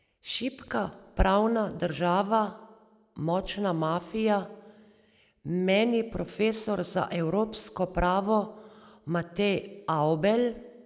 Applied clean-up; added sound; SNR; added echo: none; none; none; none.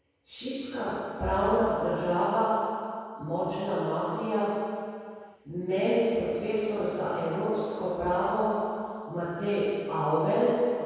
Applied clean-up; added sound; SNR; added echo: none; none; none; reverberation time 2.2 s.